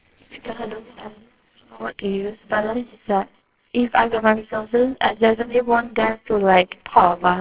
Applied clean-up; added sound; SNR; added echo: neural separator model SepFormer WHAMR!.